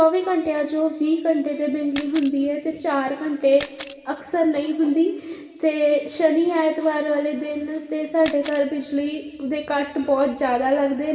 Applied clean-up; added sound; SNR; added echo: none; Camera; 19 dB; reverberation time 2.2 s.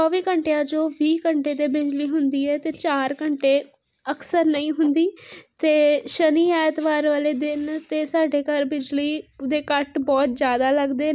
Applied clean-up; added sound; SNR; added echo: none; none; none; none.